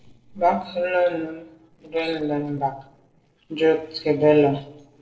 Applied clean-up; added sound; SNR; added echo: neural separator model SepFormer DNS4.